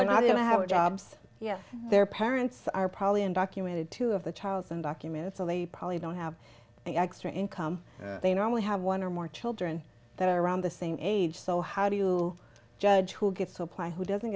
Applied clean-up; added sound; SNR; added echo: none; none; none; none.